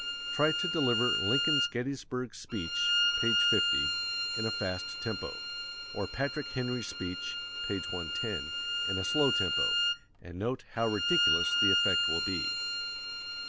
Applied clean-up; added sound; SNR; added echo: none; Bowed string instrument; -3 dB; none.